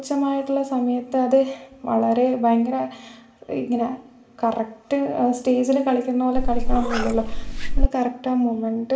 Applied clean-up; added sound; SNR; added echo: none; Meow; -3 dB; reverberation time 1.6 s.